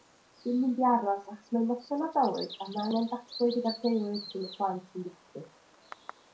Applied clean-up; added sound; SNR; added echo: none; Bird vocalization, bird call, bird song; 18 dB; reverberation time 0.2 s.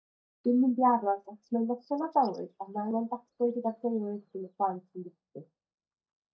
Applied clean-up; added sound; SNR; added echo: neural mask model DeepFilterNet 3.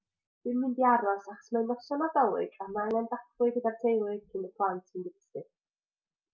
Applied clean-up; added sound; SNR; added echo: none; none; none; none.